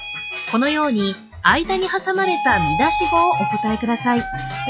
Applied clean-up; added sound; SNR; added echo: classical method log-MMSE.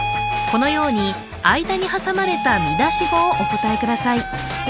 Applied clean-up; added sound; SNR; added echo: none; Wind instrument, woodwind instrument; 4 dB; none.